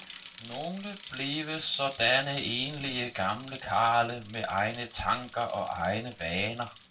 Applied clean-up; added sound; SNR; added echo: none; Bicycle; 15 dB; reverberation time 0.2 s.